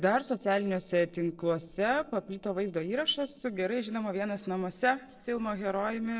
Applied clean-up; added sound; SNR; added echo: neural separator model SepFormer DNS4.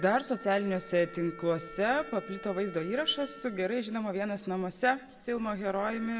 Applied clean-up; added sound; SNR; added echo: none; Wind instrument, woodwind instrument; 17 dB; reverberation time 1.3 s.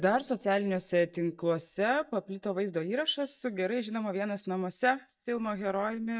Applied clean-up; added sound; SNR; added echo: neural mask model DeepFilterNet 3.